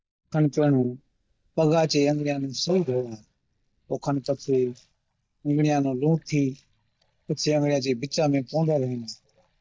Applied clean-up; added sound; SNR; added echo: neural mask model DeepFilterNet 3.